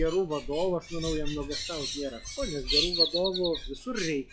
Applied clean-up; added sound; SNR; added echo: classical method log-MMSE.